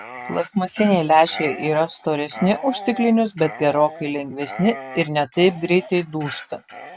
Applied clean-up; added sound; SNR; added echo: none; Dog; 14 dB; none.